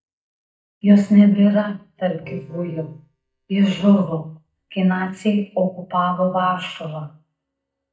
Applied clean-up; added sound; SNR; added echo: neural mask model DeepFilterNet 3.